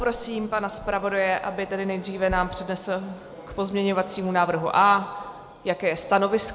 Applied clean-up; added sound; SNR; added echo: none; none; none; none.